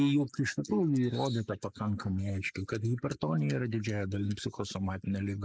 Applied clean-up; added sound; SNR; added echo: neural mask model Resemble Enhance denoiser.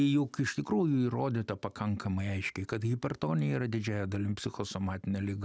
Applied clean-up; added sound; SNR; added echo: none; none; none; none.